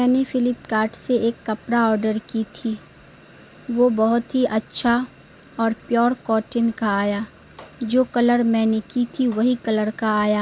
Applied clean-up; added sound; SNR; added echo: none; none; none; none.